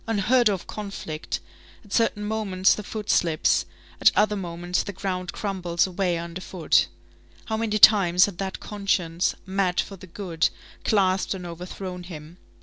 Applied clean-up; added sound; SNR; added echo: none; none; none; none.